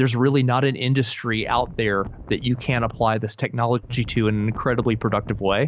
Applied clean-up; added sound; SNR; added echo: none; Wind; 16 dB; none.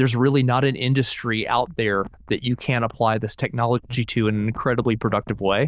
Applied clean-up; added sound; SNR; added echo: neural diffusion model UNIVERSE++.